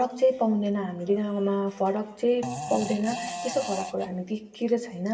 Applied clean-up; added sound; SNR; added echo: none; Fart; 8 dB; reverberation time 0.8 s.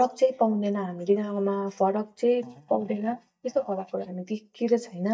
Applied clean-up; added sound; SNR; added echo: neural mask model DeepFilterNet 3.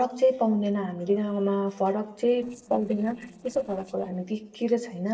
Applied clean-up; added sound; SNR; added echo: neural separator model SepFormer DNS4.